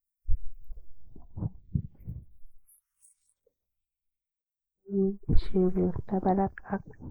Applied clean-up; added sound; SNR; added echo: neural mask model Resemble Enhance denoiser.